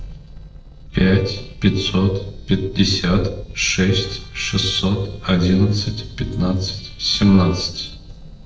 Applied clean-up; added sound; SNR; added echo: neural separator model SepFormer DNS4.